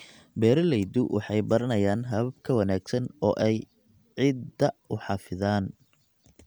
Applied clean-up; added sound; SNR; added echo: none; none; none; none.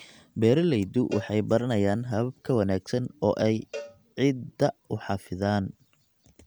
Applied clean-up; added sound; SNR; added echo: none; Cowbell; 19 dB; none.